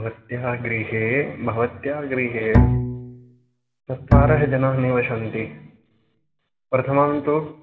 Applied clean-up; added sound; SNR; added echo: none; Bowed string instrument; -3 dB; reverberation time 0.7 s.